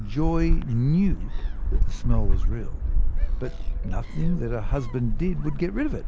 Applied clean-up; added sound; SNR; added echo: none; Gull, seagull; -5 dB; none.